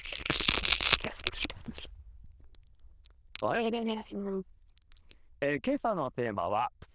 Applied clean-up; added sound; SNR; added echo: neural diffusion model UNIVERSE++.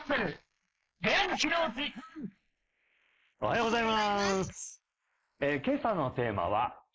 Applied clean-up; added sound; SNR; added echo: neural mask model Resemble Enhance denoiser.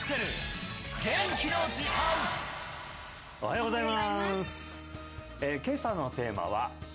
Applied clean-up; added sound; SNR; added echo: none; none; none; none.